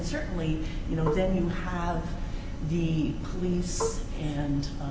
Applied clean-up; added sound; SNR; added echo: none; Marimba, xylophone; 9 dB; none.